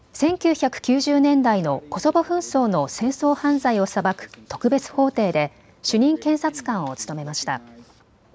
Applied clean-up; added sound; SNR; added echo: none; none; none; none.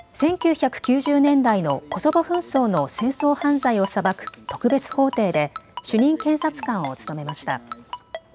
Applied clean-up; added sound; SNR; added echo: none; Ringtone; 15 dB; none.